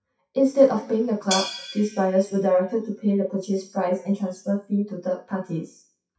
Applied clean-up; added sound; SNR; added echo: classical method WPE with log-MMSE.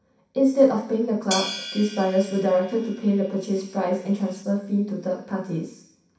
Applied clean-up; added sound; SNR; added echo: none; Hi-hat; 12 dB; reverberation time 0.6 s.